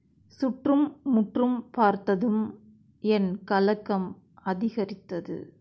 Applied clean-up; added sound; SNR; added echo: none; none; none; none.